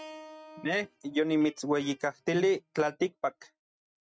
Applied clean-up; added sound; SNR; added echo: neural mask model RNNoise.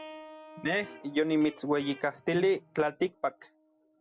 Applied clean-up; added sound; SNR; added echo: none; Electric guitar + Keyboard (musical); 19 dB; none.